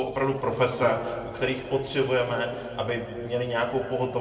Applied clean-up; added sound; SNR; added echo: none; Acoustic guitar; 16 dB; reverberation time 1.8 s.